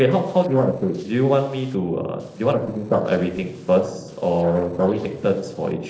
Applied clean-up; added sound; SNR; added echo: neural separator model SepFormer DNS4.